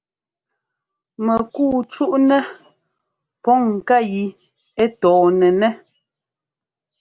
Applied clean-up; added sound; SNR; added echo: none; none; none; none.